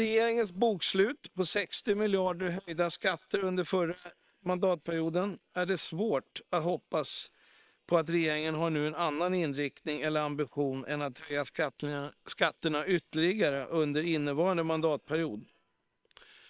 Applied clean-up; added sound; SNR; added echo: neural separator model SepFormer WHAM!.